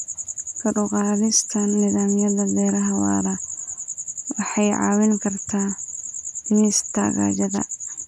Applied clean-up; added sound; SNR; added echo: none; none; none; none.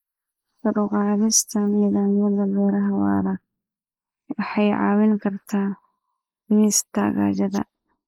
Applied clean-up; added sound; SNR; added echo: neural mask model Resemble Enhance denoiser.